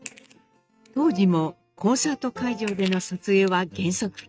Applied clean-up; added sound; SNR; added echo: neural mask model RNNoise.